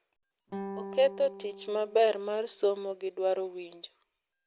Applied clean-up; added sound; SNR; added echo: none; Guitar; 14 dB; none.